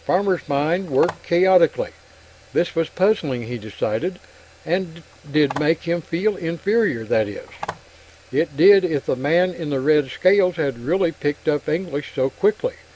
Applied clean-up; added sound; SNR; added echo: none; Telephone; 15 dB; none.